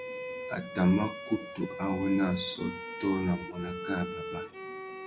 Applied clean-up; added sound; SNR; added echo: none; Bowed string instrument; 8 dB; none.